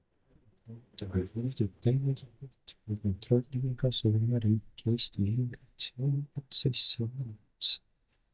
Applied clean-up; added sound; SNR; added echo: neural mask model DeepFilterNet 3.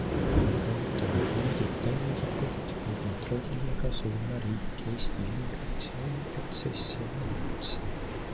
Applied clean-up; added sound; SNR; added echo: none; Waves, surf; -3 dB; none.